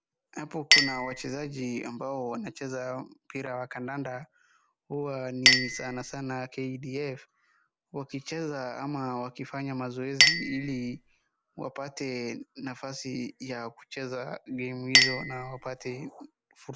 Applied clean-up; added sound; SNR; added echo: none; Chink, clink; -3 dB; none.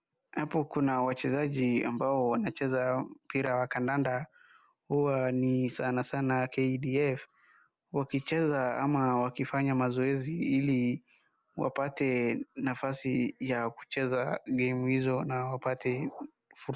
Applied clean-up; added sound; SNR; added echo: none; none; none; none.